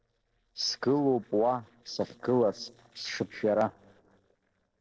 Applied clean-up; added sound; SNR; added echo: neural separator model SepFormer DNS4.